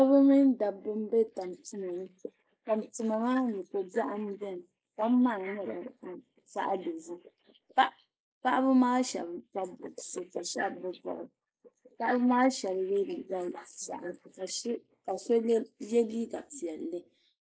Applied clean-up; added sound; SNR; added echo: neural mask model Resemble Enhance denoiser.